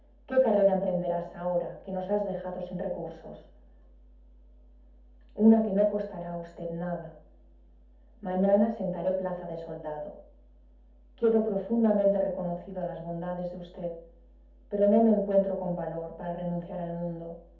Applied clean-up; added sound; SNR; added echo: none; none; none; reverberation time 0.6 s.